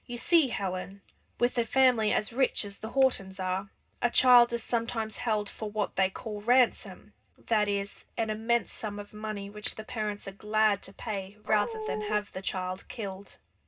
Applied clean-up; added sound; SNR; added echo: none; Dog; 4 dB; reverberation time 0.2 s.